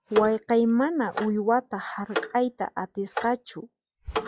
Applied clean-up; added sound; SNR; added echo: classical method log-MMSE.